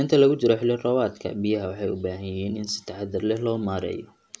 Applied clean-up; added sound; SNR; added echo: none; none; none; none.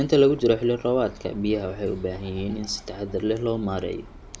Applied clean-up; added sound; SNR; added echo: none; Bird; 18 dB; none.